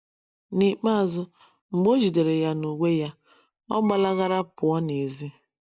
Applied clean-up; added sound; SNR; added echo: neural mask model DeepFilterNet 3.